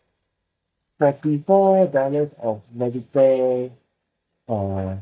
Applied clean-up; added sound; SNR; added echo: neural mask model DeepFilterNet 3.